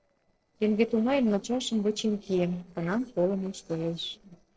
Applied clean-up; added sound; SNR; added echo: neural separator model SepFormer DNS4.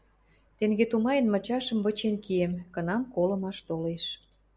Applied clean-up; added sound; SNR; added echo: none; none; none; none.